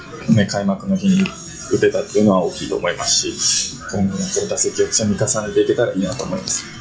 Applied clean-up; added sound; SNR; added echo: classical method WPE with log-MMSE.